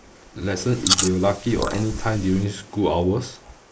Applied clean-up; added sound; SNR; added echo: neural mask model Resemble Enhance denoiser.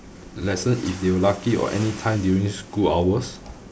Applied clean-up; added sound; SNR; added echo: none; none; none; none.